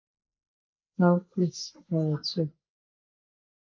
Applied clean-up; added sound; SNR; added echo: neural mask model Resemble Enhance denoiser.